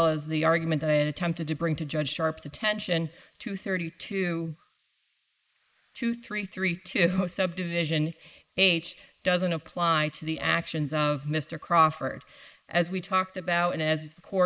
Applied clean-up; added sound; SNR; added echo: neural mask model Resemble Enhance denoiser.